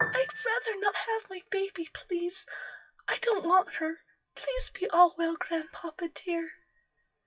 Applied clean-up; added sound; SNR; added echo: classical method WPE with log-MMSE.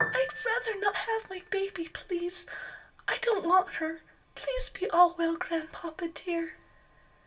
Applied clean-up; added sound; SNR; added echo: none; Piano; 13 dB; reverberation time 0.2 s.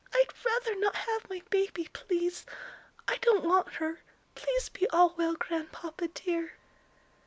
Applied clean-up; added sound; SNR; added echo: none; none; none; none.